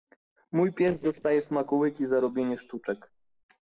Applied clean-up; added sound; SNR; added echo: neural separator model SepFormer DNS4.